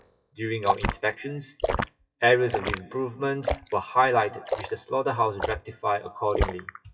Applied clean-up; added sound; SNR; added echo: classical method WPE with log-MMSE.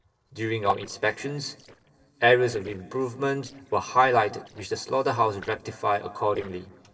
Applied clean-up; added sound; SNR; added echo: neural separator model SepFormer DNS4.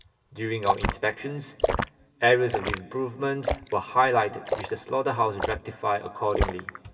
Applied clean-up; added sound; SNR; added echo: none; Liquid; 5 dB; reverberation time 2.8 s.